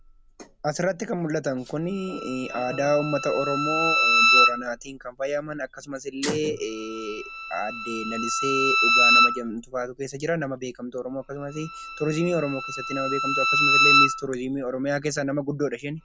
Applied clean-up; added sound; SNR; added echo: none; Bowed string instrument; -3 dB; none.